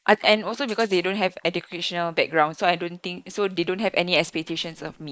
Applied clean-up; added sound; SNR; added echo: neural mask model Resemble Enhance denoiser.